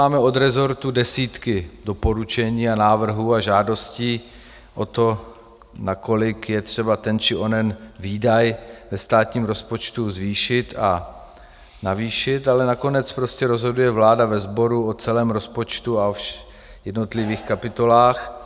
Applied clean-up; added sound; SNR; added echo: none; none; none; none.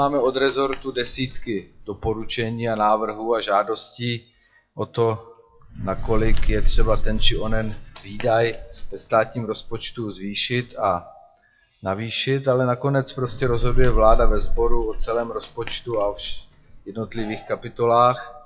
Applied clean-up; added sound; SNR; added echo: classical method WPE with log-MMSE.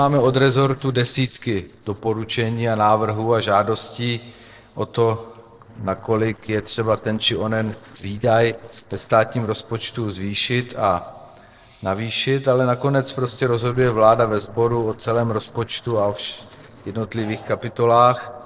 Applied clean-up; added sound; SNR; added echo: neural separator model SepFormer DNS4.